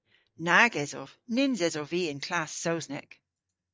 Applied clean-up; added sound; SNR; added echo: neural mask model DeepFilterNet 3.